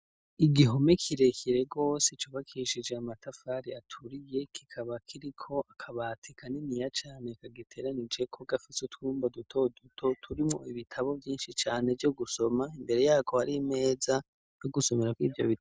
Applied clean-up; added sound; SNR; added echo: none; none; none; none.